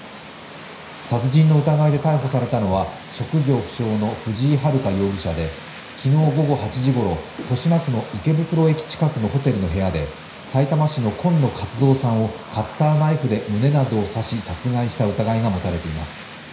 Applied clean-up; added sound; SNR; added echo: none; Vehicle; 17 dB; reverberation time 0.5 s.